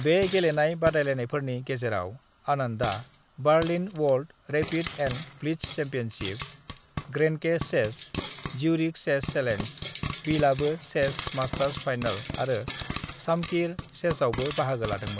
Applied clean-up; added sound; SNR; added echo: none; Frying (food); 11 dB; none.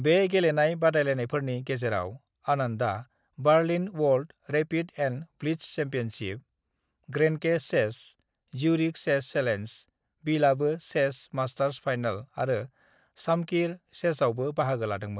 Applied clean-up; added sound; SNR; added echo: none; none; none; none.